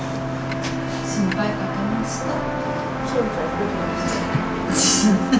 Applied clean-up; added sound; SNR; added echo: none; none; none; none.